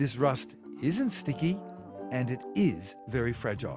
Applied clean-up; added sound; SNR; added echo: none; Livestock, farm animals, working animals; 20 dB; none.